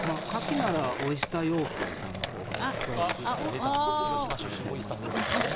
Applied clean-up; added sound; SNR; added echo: none; Skateboard; 4 dB; none.